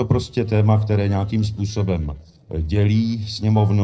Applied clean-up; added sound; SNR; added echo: neural separator model SepFormer DNS4.